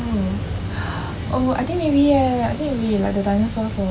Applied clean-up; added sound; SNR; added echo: none; none; none; none.